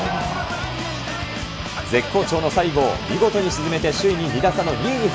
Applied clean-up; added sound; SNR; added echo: none; none; none; none.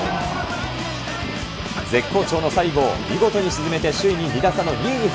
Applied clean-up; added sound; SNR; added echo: none; Thunder; 16 dB; none.